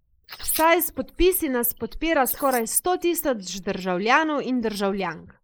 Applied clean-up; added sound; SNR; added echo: neural mask model Resemble Enhance denoiser.